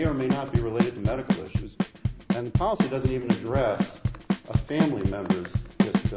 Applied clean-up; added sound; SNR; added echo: none; Bass drum / Snare drum / Drum kit; -3 dB; none.